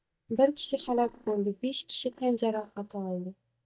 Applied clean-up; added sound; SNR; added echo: neural mask model DeepFilterNet 3.